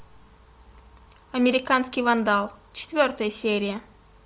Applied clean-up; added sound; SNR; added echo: none; none; none; none.